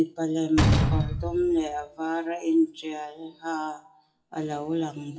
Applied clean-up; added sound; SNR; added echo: classical method WPE with log-MMSE.